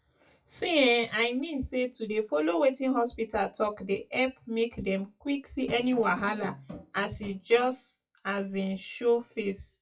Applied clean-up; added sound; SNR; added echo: classical method WPE with log-MMSE.